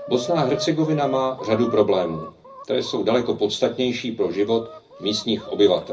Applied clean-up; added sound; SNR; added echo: none; Chicken, rooster; 15 dB; reverberation time 0.4 s.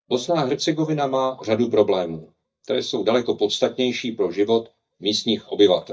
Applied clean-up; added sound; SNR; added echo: neural mask model DeepFilterNet 3.